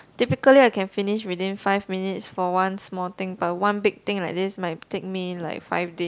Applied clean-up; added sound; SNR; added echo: none; none; none; none.